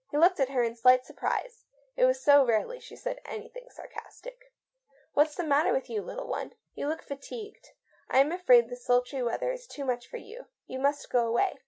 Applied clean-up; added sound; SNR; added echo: none; none; none; none.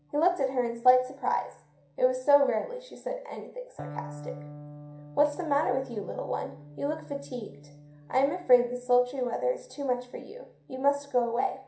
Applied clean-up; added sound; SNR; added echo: none; Electric guitar; 19 dB; reverberation time 0.5 s.